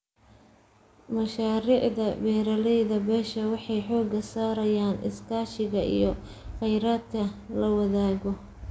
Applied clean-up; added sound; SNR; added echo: none; none; none; none.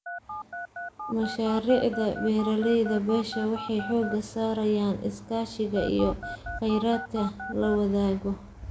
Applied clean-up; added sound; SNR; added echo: none; Telephone; 11 dB; none.